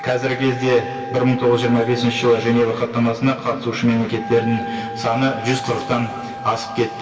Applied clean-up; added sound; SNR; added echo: none; Wind instrument, woodwind instrument; 13 dB; reverberation time 2.4 s.